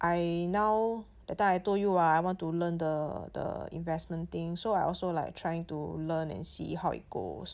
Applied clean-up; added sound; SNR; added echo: none; none; none; none.